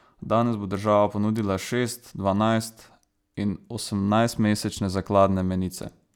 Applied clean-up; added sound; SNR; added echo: none; none; none; none.